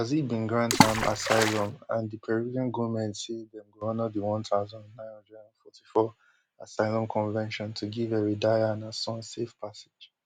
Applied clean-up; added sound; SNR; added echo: none; Water / Splash, splatter; -4 dB; none.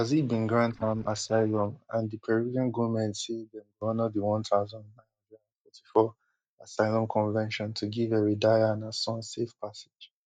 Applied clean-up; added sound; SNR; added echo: neural mask model DeepFilterNet 3.